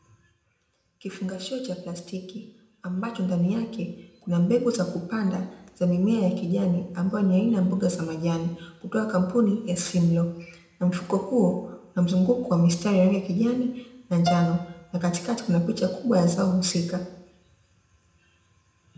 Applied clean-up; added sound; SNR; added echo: none; Piano; 11 dB; reverberation time 0.8 s.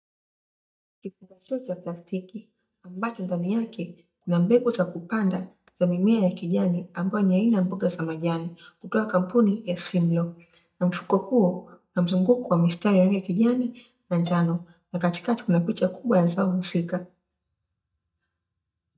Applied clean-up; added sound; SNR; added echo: neural mask model DeepFilterNet 3.